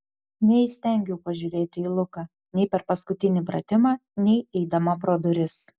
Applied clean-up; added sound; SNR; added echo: none; none; none; none.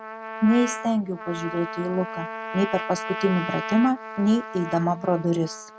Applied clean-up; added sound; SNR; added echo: none; Trumpet; 9 dB; none.